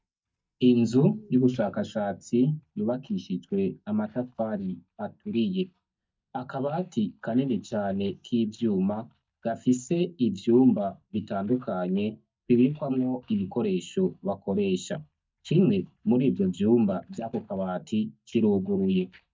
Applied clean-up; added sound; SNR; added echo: neural mask model DeepFilterNet 3.